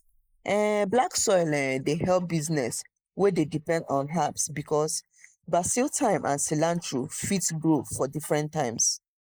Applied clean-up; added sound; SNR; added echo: neural mask model Resemble Enhance denoiser.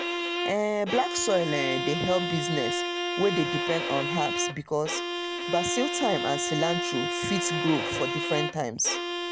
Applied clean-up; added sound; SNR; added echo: none; Bowed string instrument; 1 dB; none.